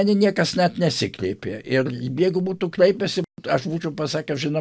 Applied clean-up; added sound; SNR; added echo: none; none; none; none.